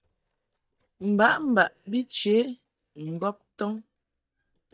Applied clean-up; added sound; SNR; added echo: neural mask model DeepFilterNet 3.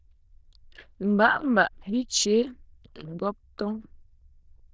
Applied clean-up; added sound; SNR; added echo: neural diffusion model UNIVERSE++.